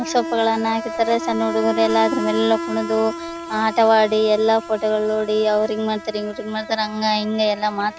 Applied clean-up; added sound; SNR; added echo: none; Insect; 10 dB; none.